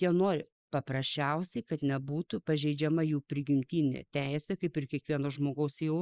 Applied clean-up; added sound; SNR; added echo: neural mask model Resemble Enhance denoiser.